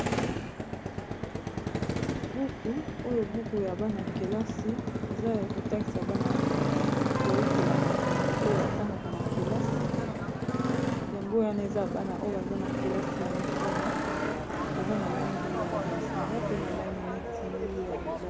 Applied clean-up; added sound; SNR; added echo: none; Motorcycle; -5 dB; none.